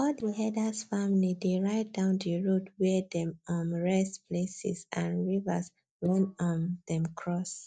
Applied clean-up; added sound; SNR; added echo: neural mask model DeepFilterNet 3.